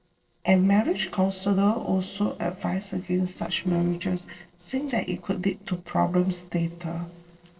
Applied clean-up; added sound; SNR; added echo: neural separator model SepFormer DNS4.